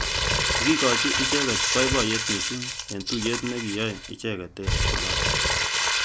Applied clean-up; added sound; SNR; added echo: none; Crumpling, crinkling; -4 dB; none.